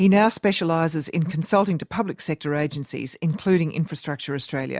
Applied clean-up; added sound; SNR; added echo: none; none; none; none.